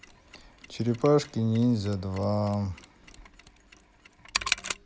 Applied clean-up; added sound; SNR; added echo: none; Mechanisms; 10 dB; none.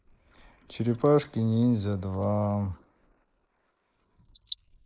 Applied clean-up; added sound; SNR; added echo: neural mask model Resemble Enhance denoiser.